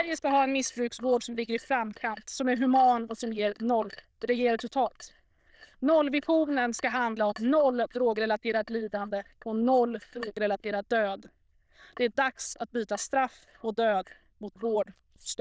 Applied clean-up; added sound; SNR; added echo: neural diffusion model UNIVERSE++.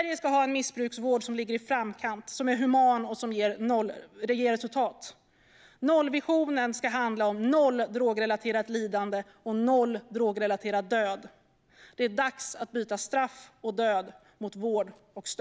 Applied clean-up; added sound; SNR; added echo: none; none; none; none.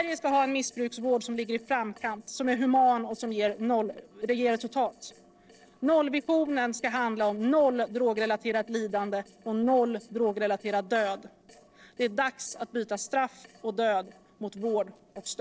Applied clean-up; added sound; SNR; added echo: neural separator model SepFormer DNS4.